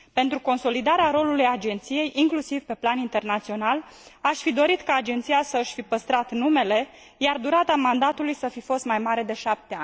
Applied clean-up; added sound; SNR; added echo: none; none; none; none.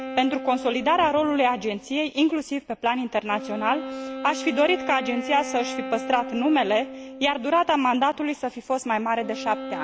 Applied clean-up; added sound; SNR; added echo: none; Wind instrument, woodwind instrument; 11 dB; none.